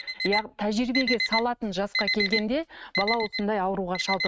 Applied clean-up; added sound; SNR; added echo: neural mask model RNNoise.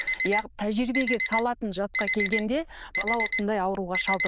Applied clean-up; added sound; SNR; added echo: neural diffusion model UNIVERSE++.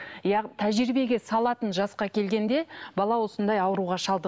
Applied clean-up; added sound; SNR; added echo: none; none; none; none.